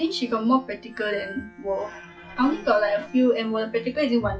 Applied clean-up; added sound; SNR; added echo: classical method log-MMSE.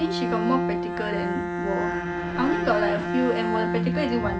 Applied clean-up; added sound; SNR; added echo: none; Bowed string instrument; -1 dB; none.